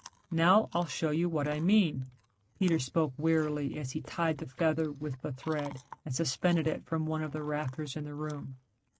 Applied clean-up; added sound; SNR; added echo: neural mask model RNNoise.